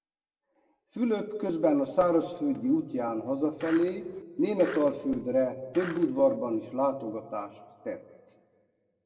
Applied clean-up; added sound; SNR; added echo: none; Skateboard; 15 dB; reverberation time 1.3 s.